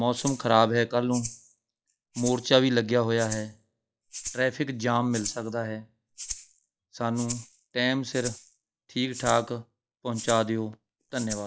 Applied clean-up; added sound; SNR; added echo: classical method log-MMSE.